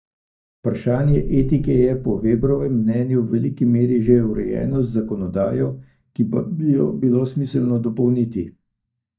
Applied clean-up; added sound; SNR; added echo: neural mask model DeepFilterNet 3.